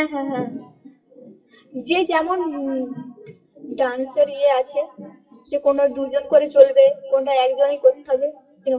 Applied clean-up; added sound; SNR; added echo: classical method WPE with log-MMSE.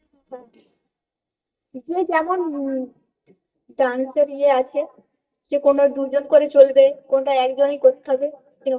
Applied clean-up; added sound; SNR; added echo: neural mask model DeepFilterNet 3.